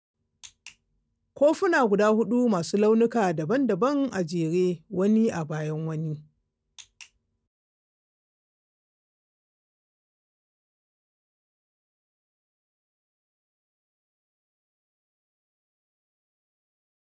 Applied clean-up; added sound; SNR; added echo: none; none; none; none.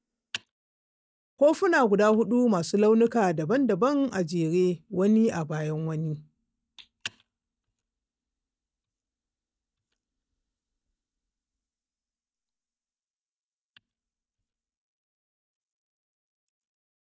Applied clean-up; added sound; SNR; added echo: neural mask model DeepFilterNet 3.